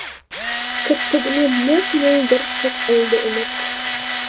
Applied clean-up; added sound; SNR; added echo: none; Tools; 4 dB; none.